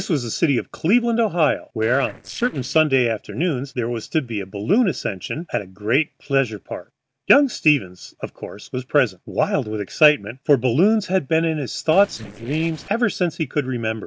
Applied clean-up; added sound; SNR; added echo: neural separator model SepFormer DNS4.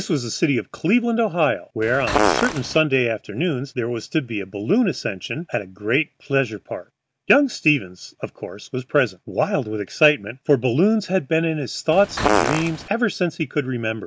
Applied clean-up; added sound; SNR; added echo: none; Fart; 0 dB; none.